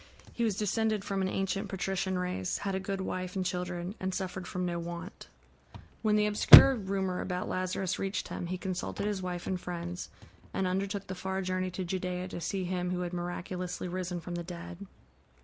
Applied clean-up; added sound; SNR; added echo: none; Chirp, tweet / Slam / Car; 2 dB; none.